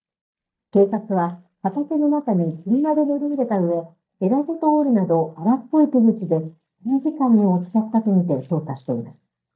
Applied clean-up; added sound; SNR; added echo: neural mask model DeepFilterNet 3.